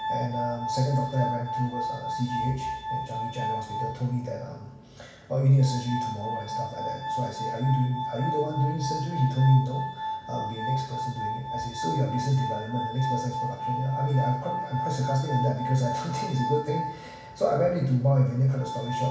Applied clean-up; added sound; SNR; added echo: none; Glass; 5 dB; reverberation time 0.7 s.